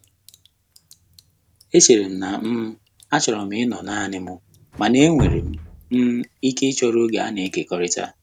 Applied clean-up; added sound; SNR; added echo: none; Drip; 12 dB; none.